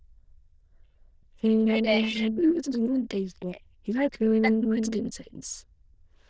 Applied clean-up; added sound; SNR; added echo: neural diffusion model UNIVERSE++.